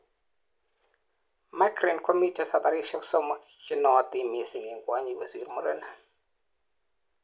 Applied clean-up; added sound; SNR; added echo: none; none; none; none.